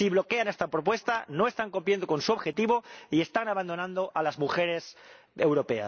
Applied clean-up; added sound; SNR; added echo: none; none; none; none.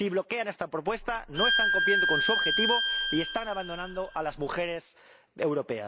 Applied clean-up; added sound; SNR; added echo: none; Bowed string instrument; -3 dB; none.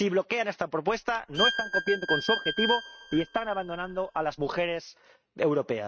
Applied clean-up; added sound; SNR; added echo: neural mask model RNNoise.